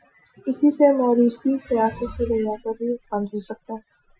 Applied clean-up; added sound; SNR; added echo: classical method Wiener filter.